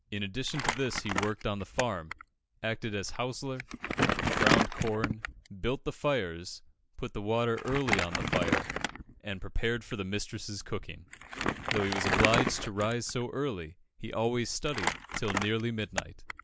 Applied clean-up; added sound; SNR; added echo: none; Crumpling, crinkling; 1 dB; none.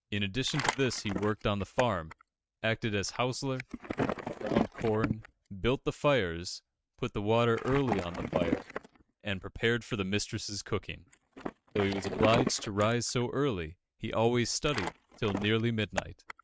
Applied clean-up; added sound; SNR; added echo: neural mask model RNNoise.